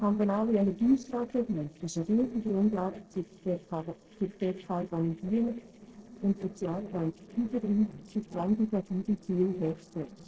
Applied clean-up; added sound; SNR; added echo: neural separator model SepFormer DNS4.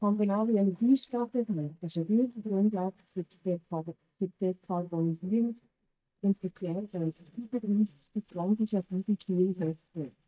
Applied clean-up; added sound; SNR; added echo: neural mask model DeepFilterNet 3.